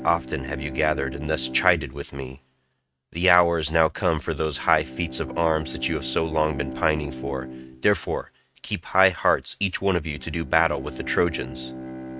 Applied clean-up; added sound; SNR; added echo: neural mask model RNNoise.